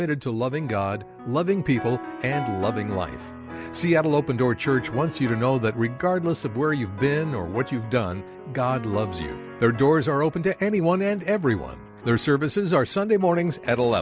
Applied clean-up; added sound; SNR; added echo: none; none; none; none.